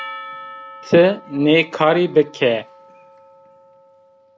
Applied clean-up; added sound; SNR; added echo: none; Percussion; 19 dB; none.